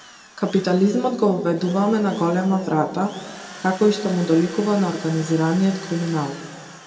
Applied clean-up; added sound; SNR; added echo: none; Drill; 19 dB; reverberation time 1.6 s.